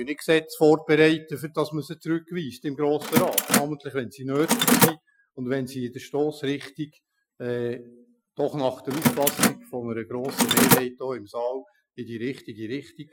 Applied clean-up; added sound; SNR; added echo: classical method Wiener filter.